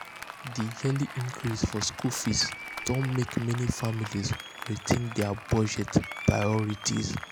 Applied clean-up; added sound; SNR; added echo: none; Applause; 11 dB; none.